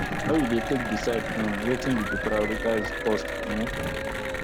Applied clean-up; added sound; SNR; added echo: none; Thunder + Applause / Cheering; 1 dB; none.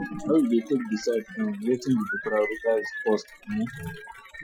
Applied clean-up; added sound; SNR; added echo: classical method Wiener filter.